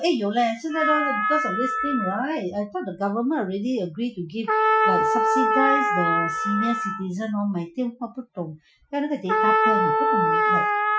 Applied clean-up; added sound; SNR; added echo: classical method Wiener filter.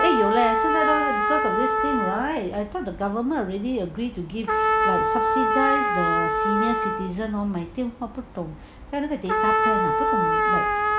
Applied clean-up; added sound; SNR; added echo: none; Trumpet; -3 dB; none.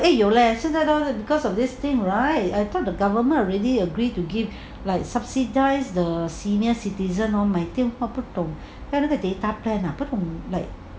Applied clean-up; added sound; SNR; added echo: none; none; none; none.